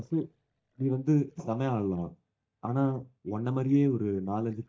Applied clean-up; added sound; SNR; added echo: neural mask model DeepFilterNet 3.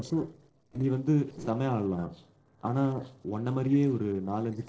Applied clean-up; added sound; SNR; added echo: neural separator model SepFormer DNS4.